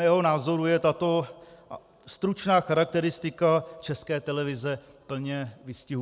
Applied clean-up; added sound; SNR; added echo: none; none; none; none.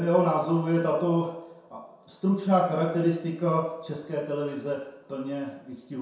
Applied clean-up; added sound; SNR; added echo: none; none; none; reverberation time 0.7 s.